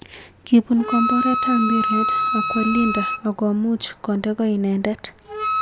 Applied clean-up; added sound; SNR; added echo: none; Wind instrument, woodwind instrument; 4 dB; none.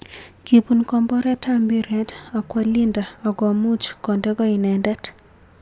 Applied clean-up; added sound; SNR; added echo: none; none; none; none.